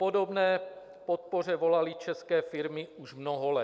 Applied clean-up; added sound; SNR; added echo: none; none; none; none.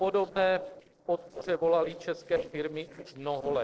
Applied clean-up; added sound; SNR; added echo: neural separator model SepFormer DNS4.